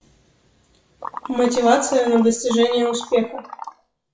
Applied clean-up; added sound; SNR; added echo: classical method WPE with log-MMSE.